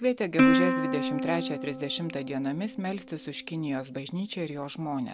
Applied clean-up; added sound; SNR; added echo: none; Plucked string instrument; -1 dB; none.